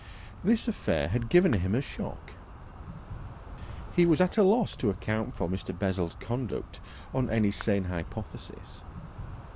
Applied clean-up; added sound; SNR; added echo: none; Insect; 12 dB; none.